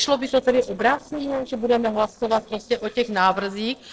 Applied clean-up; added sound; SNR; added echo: neural separator model SepFormer DNS4.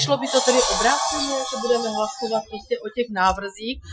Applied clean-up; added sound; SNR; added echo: classical method Wiener filter.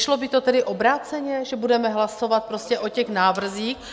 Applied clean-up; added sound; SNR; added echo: none; none; none; none.